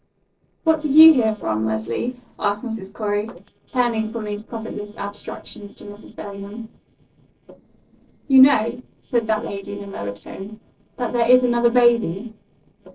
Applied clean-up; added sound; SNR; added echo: neural separator model SepFormer DNS4.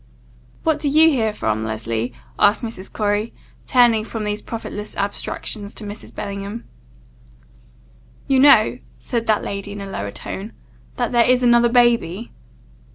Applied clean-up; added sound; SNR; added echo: none; none; none; none.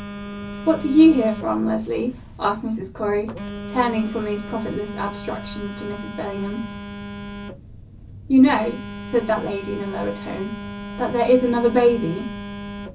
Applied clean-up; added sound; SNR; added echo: none; Telephone; 11 dB; reverberation time 0.3 s.